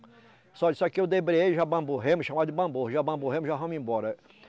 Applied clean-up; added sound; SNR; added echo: none; none; none; none.